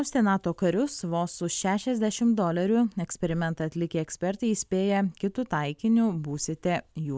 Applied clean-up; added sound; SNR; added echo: none; none; none; none.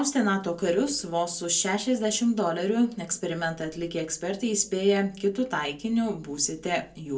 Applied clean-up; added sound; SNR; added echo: none; none; none; reverberation time 0.2 s.